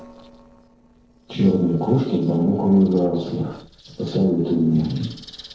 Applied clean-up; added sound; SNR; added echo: neural separator model SepFormer DNS4.